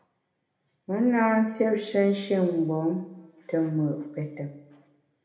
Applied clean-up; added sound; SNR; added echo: none; none; none; reverberation time 0.8 s.